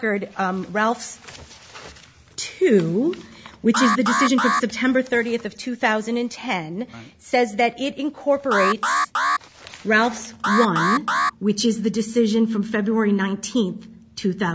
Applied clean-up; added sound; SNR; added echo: none; Alarm; 1 dB; none.